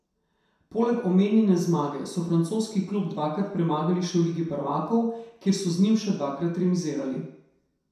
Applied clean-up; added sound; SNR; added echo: none; none; none; reverberation time 0.7 s.